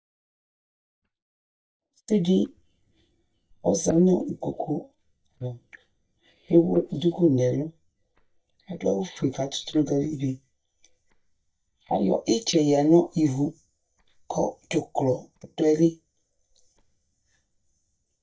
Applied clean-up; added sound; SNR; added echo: neural mask model DeepFilterNet 3.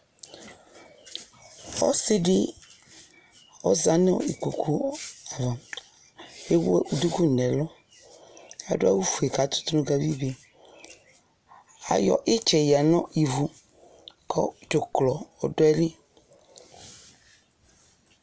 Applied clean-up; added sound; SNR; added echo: none; none; none; none.